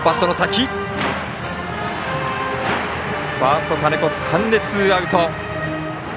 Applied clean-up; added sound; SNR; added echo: none; none; none; none.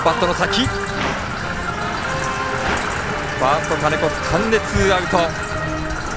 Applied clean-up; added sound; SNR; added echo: none; Trickle, dribble / Traffic noise, roadway noise; 7 dB; none.